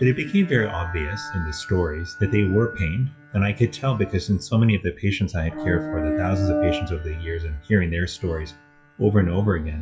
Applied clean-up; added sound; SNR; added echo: classical method WPE with log-MMSE.